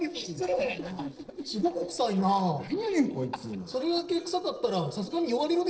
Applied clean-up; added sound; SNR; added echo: neural separator model SepFormer DNS4.